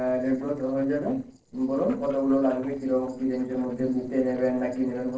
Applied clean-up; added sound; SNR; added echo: neural separator model SepFormer DNS4.